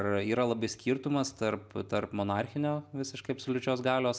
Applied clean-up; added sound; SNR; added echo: none; none; none; none.